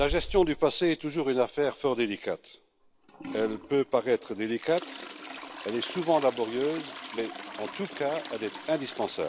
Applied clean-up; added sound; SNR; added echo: none; Trickle, dribble / Toilet flush; 12 dB; none.